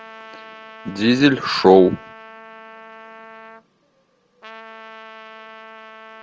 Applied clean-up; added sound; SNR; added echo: none; Trumpet; 19 dB; none.